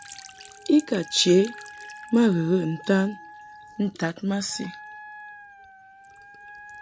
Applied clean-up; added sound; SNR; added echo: none; Trickle, dribble / Sink (filling or washing) + Wind instrument, woodwind instrument; 18 dB; none.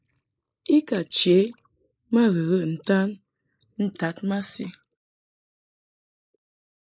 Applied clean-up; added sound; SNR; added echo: neural mask model Resemble Enhance denoiser.